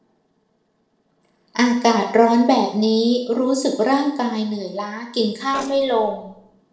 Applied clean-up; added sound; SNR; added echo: neural separator model SepFormer DNS4.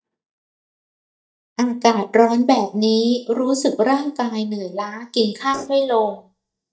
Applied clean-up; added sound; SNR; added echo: neural mask model DeepFilterNet 3.